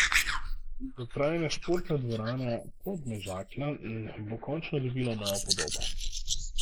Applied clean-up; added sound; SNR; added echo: neural mask model Resemble Enhance denoiser.